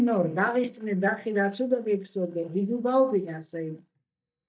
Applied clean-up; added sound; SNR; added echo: neural mask model DeepFilterNet 3.